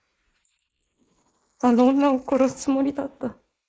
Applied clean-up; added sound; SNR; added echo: neural mask model Resemble Enhance denoiser.